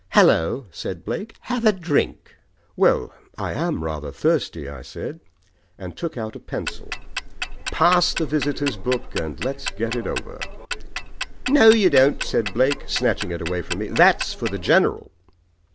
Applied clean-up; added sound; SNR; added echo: none; Tick-tock; 7 dB; none.